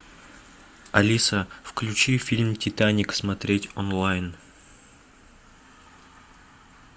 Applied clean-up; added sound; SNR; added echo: none; none; none; none.